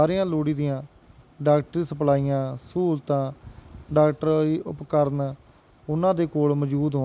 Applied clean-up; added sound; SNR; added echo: none; none; none; none.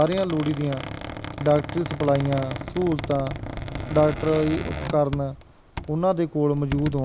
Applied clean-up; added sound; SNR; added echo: none; Squeak; 9 dB; none.